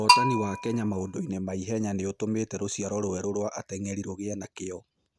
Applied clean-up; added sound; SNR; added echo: none; Bell; -1 dB; none.